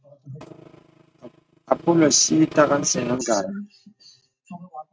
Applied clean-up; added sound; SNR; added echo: neural mask model RNNoise.